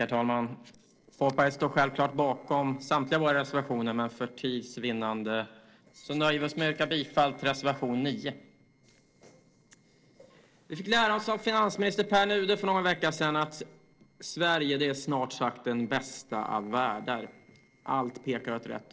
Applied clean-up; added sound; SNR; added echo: neural separator model SepFormer DNS4.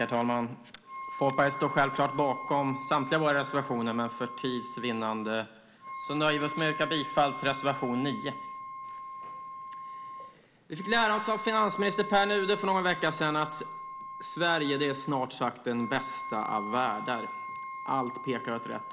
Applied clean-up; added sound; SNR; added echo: none; Wind instrument, woodwind instrument; 9 dB; none.